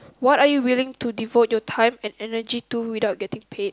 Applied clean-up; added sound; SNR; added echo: none; none; none; none.